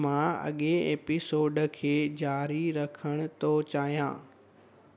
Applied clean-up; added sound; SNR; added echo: none; none; none; none.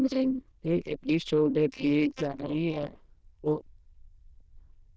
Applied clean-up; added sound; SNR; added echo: neural diffusion model UNIVERSE++.